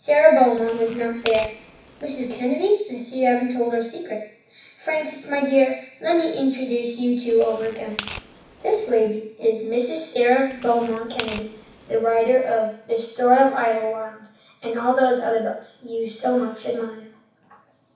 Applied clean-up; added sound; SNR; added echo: none; Tearing; 14 dB; reverberation time 0.7 s.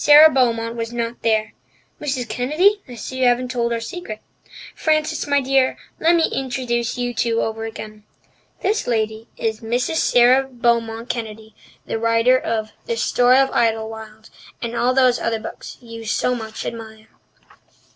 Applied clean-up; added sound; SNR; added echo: none; none; none; none.